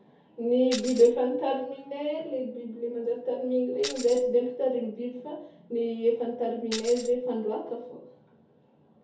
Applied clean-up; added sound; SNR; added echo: none; Tambourine; 10 dB; reverberation time 0.5 s.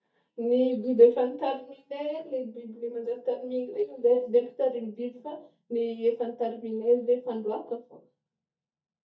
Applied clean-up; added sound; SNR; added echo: neural mask model DeepFilterNet 3.